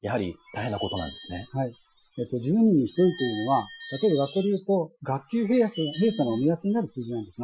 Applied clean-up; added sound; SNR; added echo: classical method Wiener filter.